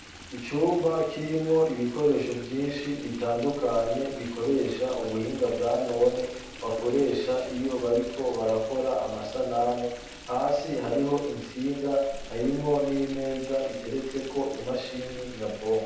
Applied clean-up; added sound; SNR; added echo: none; Stream; 16 dB; reverberation time 0.8 s.